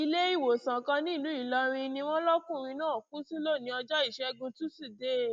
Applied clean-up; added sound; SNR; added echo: none; none; none; none.